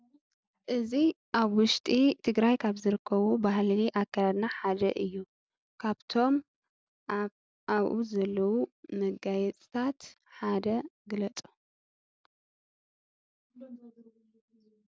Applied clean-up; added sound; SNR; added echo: none; none; none; none.